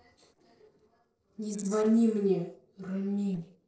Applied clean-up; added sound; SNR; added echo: neural separator model SepFormer DNS4.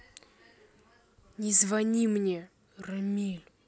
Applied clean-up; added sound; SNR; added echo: none; none; none; none.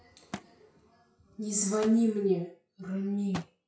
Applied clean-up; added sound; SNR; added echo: classical method WPE with log-MMSE.